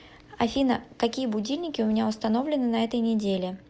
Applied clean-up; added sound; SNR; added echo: none; none; none; none.